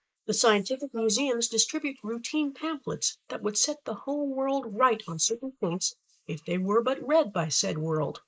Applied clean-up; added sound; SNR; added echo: neural mask model Resemble Enhance denoiser.